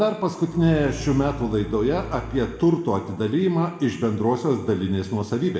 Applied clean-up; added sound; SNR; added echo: none; Bowed string instrument; 13 dB; reverberation time 1.0 s.